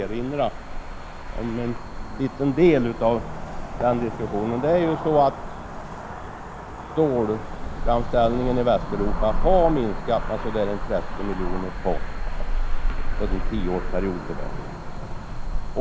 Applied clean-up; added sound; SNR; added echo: none; Cricket / Motor vehicle (road); 1 dB; none.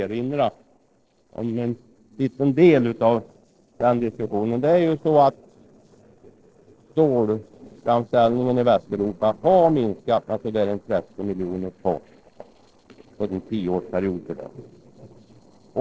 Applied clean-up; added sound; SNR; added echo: neural separator model SepFormer DNS4.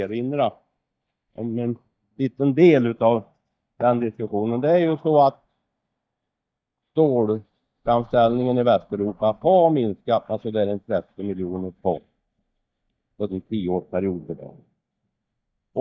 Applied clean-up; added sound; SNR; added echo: neural mask model DeepFilterNet 3.